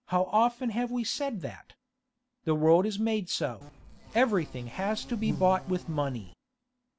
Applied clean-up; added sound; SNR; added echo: none; Insect; 13 dB; none.